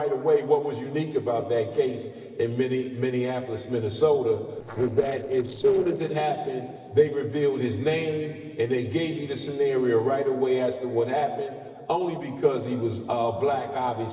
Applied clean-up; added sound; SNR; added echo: neural separator model SepFormer DNS4.